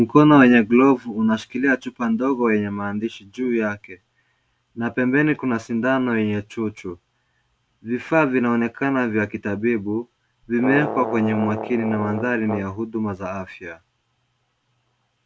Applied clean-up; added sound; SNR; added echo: none; Brass instrument; 8 dB; none.